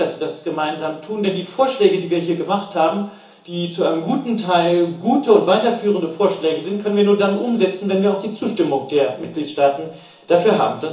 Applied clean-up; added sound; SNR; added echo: none; none; none; reverberation time 0.8 s.